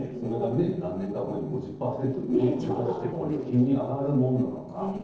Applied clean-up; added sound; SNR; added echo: neural separator model SepFormer DNS4.